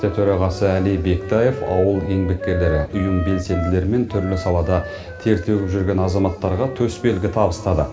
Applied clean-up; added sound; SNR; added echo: none; Wind instrument, woodwind instrument; 13 dB; reverberation time 2.2 s.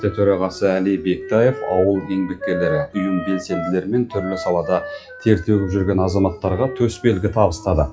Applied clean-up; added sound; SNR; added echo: classical method WPE with log-MMSE.